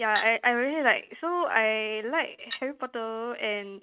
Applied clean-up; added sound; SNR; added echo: neural mask model RNNoise.